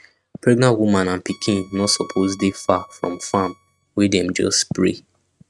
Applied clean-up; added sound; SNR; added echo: neural mask model RNNoise.